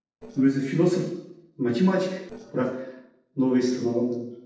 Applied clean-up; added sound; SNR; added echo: neural separator model SepFormer DNS4.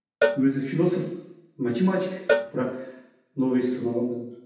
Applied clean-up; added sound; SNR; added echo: none; Cowbell; 4 dB; reverberation time 0.9 s.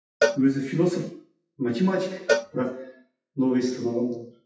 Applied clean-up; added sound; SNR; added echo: classical method WPE with log-MMSE.